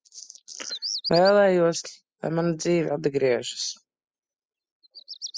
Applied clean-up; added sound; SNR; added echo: classical method spectral subtraction.